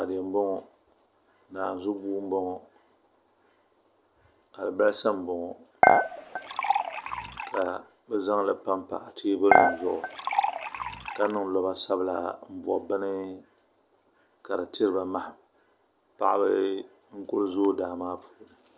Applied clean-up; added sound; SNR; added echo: none; Dishes, pots, and pans / Chink, clink; -5 dB; none.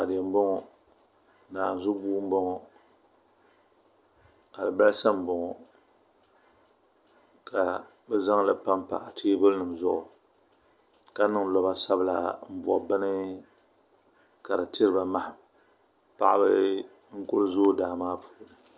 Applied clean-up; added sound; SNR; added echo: none; none; none; none.